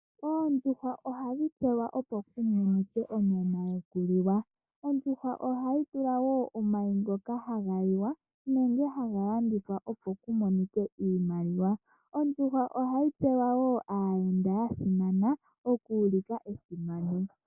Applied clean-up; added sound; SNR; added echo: neural mask model Resemble Enhance denoiser.